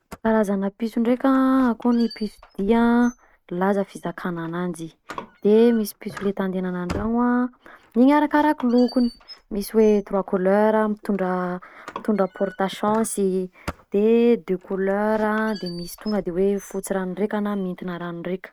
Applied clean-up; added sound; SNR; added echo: neural mask model RNNoise.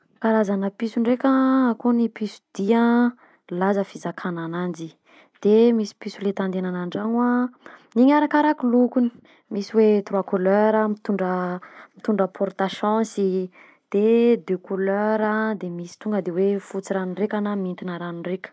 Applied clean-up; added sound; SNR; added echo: none; none; none; none.